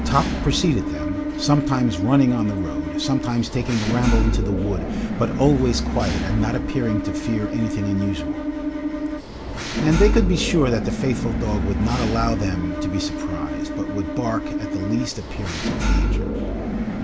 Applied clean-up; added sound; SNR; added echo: none; Engine / Mechanisms; 1 dB; none.